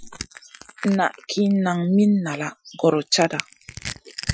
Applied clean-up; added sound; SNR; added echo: classical method Wiener filter.